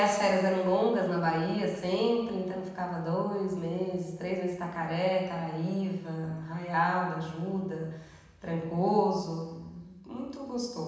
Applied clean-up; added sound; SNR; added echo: none; none; none; reverberation time 1.1 s.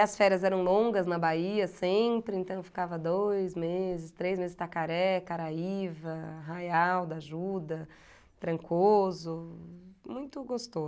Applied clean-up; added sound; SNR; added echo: none; none; none; none.